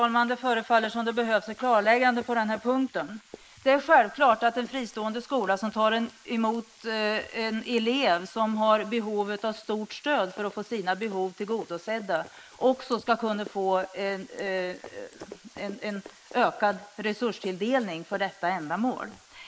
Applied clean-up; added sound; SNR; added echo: neural mask model Resemble Enhance denoiser.